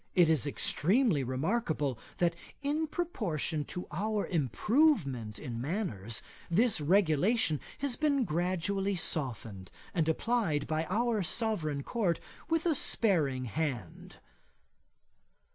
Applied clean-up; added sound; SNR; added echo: none; none; none; none.